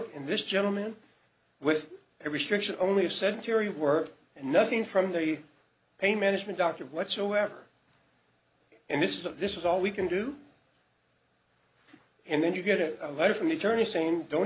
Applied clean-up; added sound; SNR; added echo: none; none; none; none.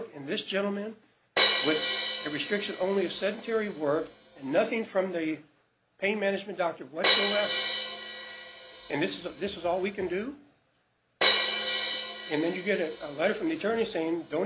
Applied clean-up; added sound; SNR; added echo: none; Crash cymbal; 1 dB; none.